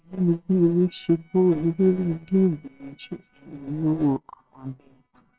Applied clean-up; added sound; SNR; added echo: neural separator model SepFormer WHAMR!.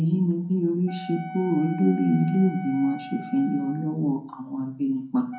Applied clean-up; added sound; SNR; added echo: none; Wind instrument, woodwind instrument; 16 dB; reverberation time 0.5 s.